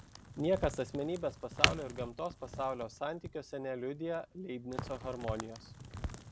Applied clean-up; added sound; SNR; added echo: none; Crack; 3 dB; none.